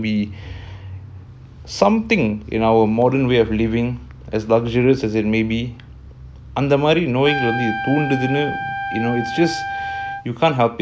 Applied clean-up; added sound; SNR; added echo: none; Trumpet; 6 dB; none.